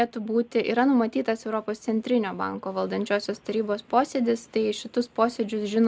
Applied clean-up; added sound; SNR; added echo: none; none; none; none.